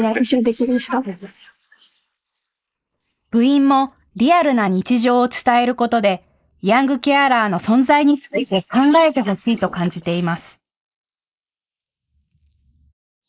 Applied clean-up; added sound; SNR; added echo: neural mask model Resemble Enhance denoiser.